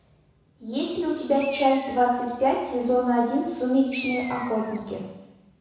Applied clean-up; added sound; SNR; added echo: none; Bird; 18 dB; reverberation time 1.0 s.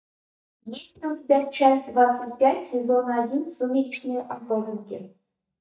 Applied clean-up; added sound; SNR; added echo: neural mask model DeepFilterNet 3.